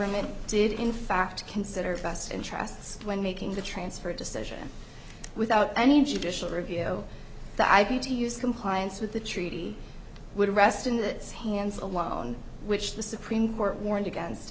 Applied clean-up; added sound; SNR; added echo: none; none; none; none.